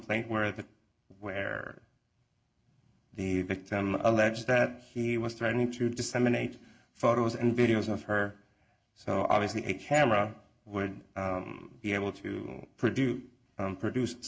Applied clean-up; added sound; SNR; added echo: none; none; none; none.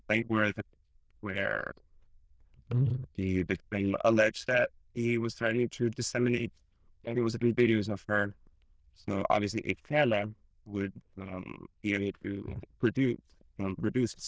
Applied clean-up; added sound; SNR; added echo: neural diffusion model UNIVERSE++.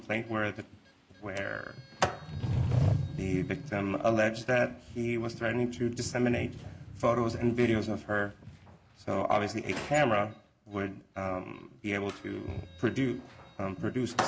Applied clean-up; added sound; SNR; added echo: none; Sliding door; 6 dB; none.